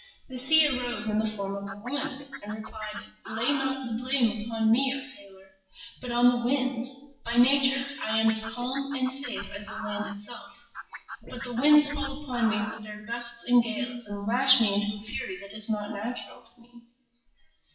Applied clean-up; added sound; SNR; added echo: classical method WPE with log-MMSE.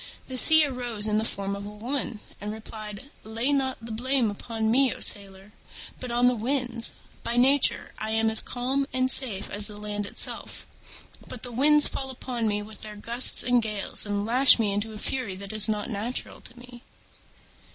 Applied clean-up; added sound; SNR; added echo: none; none; none; none.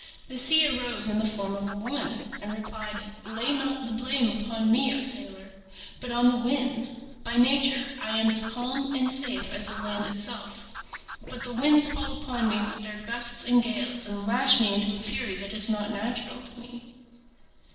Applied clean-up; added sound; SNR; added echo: neural separator model SepFormer DNS4.